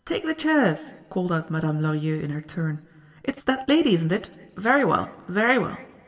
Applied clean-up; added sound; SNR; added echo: none; none; none; reverberation time 2.1 s.